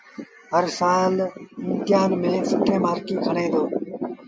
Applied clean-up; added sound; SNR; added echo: none; none; none; none.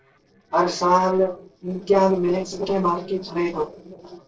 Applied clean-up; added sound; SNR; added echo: neural separator model SepFormer DNS4.